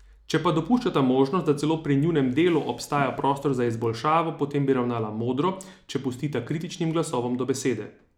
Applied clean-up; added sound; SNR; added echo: none; none; none; none.